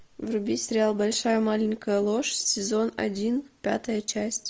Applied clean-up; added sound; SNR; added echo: none; none; none; none.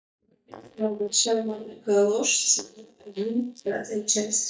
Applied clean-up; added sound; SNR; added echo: neural mask model DeepFilterNet 3.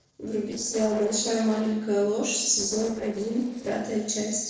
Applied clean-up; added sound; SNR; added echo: neural separator model SepFormer DNS4.